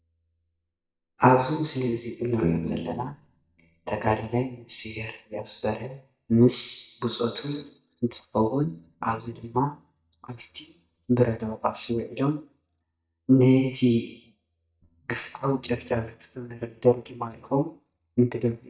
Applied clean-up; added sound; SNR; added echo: neural mask model DeepFilterNet 3.